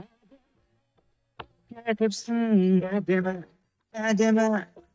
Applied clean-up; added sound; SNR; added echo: neural mask model DeepFilterNet 3.